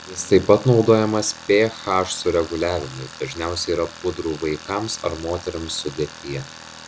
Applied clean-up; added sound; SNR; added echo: none; Tools; 17 dB; none.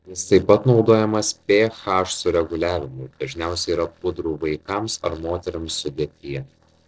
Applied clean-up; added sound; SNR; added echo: neural separator model SepFormer DNS4.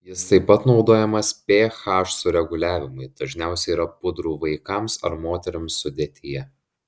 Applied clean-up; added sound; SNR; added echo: none; none; none; none.